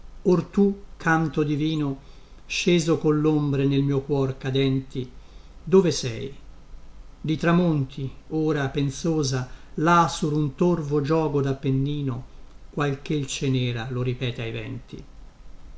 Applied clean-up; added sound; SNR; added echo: none; none; none; none.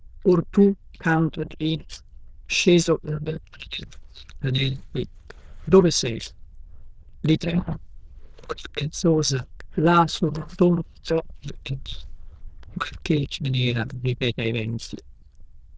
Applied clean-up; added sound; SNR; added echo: neural diffusion model UNIVERSE++.